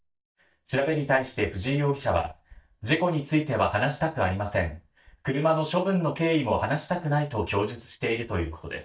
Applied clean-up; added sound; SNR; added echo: neural mask model DeepFilterNet 3.